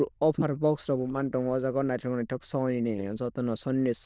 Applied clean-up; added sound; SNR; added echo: neural diffusion model UNIVERSE++.